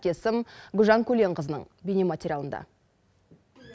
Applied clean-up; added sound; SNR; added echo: none; none; none; none.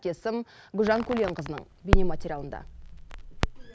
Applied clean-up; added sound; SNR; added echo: none; Crackle; -3 dB; none.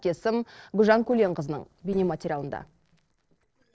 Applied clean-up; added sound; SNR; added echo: neural separator model SepFormer DNS4.